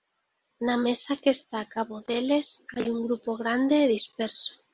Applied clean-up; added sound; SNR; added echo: none; none; none; none.